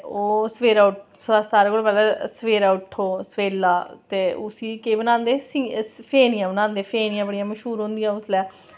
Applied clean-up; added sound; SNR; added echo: none; none; none; none.